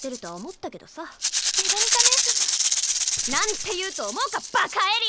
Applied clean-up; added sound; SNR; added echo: none; Rattle (instrument); -4 dB; none.